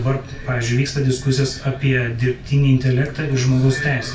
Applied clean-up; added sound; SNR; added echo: none; Fire; 20 dB; reverberation time 0.3 s.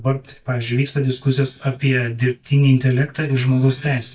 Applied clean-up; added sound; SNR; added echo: neural mask model DeepFilterNet 3.